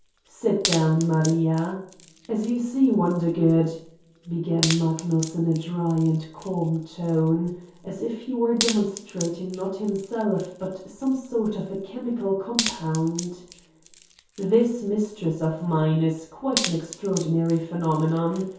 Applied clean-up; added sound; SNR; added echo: none; Wood; 12 dB; reverberation time 0.6 s.